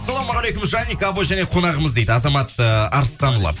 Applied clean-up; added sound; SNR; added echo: none; none; none; none.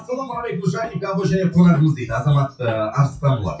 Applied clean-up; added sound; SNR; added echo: classical method WPE with log-MMSE.